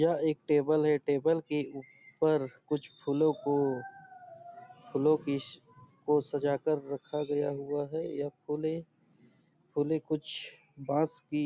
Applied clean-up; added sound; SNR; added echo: none; none; none; none.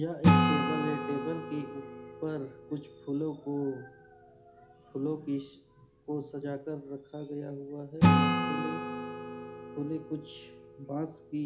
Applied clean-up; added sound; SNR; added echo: none; Acoustic guitar / Strum; -5 dB; reverberation time 0.4 s.